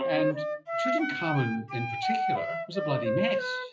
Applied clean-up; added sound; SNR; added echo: classical method WPE with log-MMSE.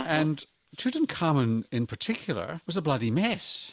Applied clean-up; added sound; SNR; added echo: none; none; none; none.